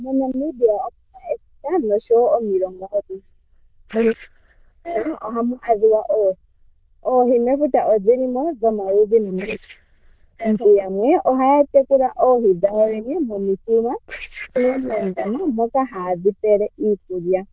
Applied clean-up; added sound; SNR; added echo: neural diffusion model UNIVERSE++.